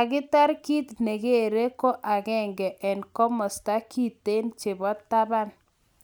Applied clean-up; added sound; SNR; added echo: none; none; none; none.